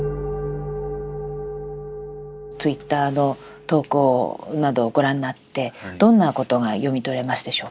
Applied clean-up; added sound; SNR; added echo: none; none; none; none.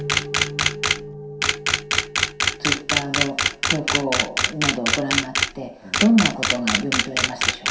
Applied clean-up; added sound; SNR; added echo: none; Camera; -3 dB; reverberation time 0.7 s.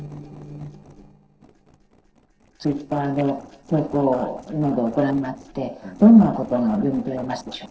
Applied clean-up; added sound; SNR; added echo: neural separator model SepFormer DNS4.